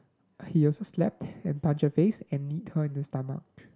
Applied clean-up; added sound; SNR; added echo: none; none; none; none.